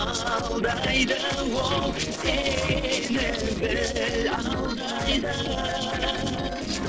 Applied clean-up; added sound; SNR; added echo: neural separator model SepFormer DNS4.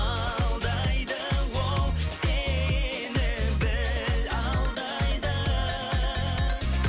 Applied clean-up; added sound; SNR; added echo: none; none; none; none.